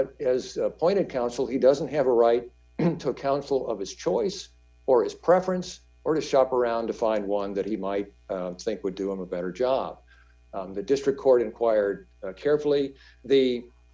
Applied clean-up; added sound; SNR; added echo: none; none; none; none.